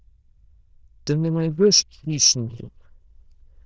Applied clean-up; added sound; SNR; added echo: neural diffusion model UNIVERSE++.